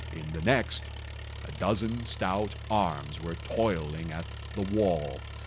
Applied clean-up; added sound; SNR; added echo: none; Engine; 8 dB; none.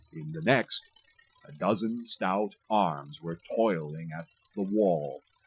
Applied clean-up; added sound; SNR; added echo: classical method Wiener filter.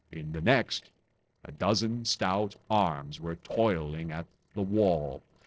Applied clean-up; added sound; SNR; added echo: neural separator model SepFormer DNS4.